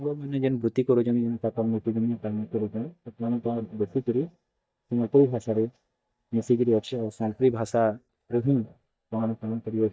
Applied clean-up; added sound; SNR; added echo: neural mask model DeepFilterNet 3.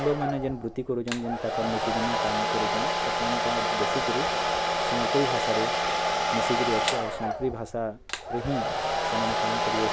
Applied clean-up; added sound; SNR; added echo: none; Domestic sounds, home sounds; -4 dB; none.